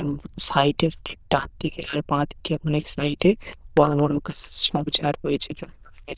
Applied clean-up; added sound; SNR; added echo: neural diffusion model UNIVERSE++.